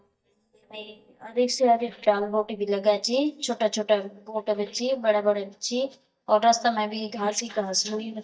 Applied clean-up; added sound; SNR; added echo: neural mask model DeepFilterNet 3.